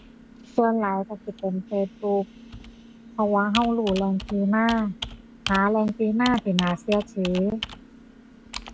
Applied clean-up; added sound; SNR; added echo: none; Computer keyboard; 13 dB; none.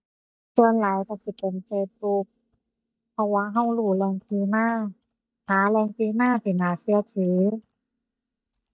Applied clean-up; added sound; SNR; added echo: neural mask model DeepFilterNet 3.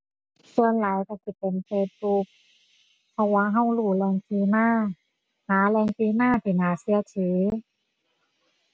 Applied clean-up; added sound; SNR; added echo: none; none; none; none.